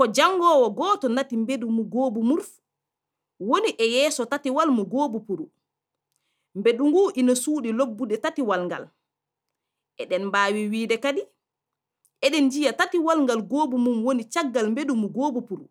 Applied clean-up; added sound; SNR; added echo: none; none; none; none.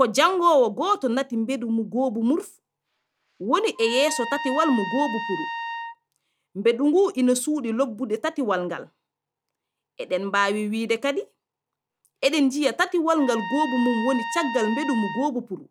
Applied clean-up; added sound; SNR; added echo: none; Trumpet; 9 dB; none.